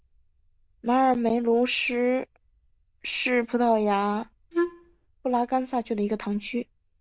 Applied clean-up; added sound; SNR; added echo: neural diffusion model UNIVERSE++.